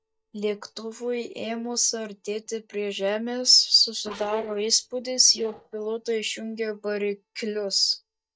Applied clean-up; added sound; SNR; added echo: neural mask model DeepFilterNet 3.